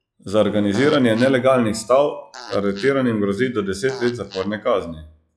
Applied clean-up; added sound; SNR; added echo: classical method log-MMSE.